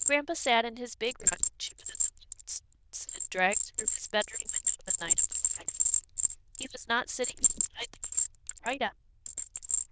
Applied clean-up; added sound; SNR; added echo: neural diffusion model UNIVERSE++.